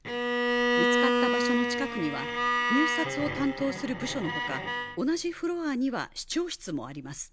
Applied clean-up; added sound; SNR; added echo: none; Bowed string instrument; -2 dB; none.